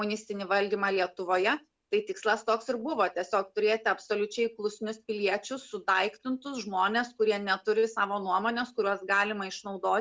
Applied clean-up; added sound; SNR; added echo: none; none; none; none.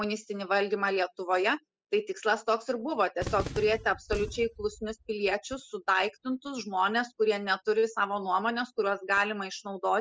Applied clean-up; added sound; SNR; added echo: classical method spectral subtraction.